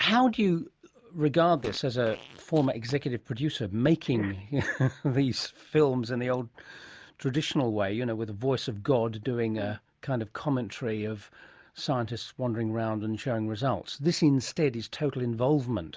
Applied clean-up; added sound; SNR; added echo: none; Fart; 18 dB; none.